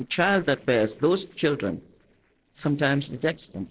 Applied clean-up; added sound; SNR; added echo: neural separator model SepFormer DNS4.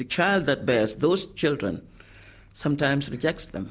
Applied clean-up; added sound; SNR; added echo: none; none; none; none.